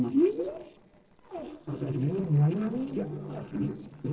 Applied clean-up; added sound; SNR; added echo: neural separator model SepFormer DNS4.